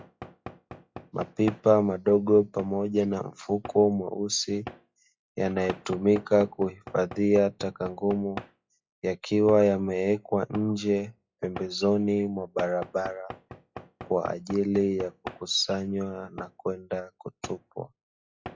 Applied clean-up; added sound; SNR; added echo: classical method log-MMSE.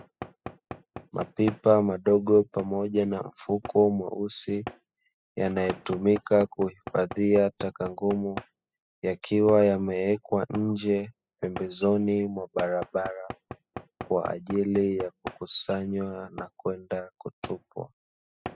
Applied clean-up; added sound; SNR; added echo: classical method spectral subtraction.